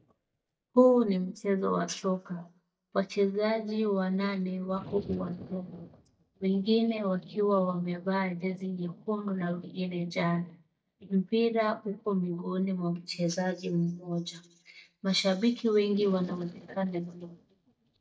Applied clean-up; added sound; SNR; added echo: neural mask model DeepFilterNet 3.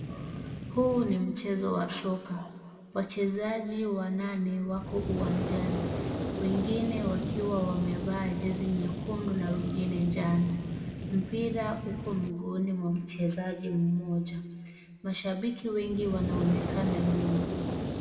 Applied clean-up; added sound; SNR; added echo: none; Fire; 5 dB; reverberation time 2.4 s.